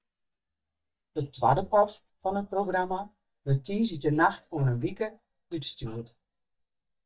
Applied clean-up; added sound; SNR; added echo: neural mask model DeepFilterNet 3.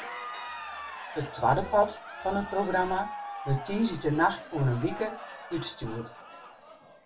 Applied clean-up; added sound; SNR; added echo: none; Crowd; 11 dB; reverberation time 0.2 s.